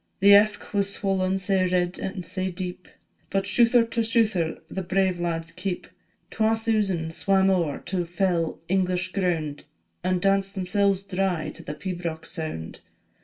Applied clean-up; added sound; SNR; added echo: none; none; none; reverberation time 0.2 s.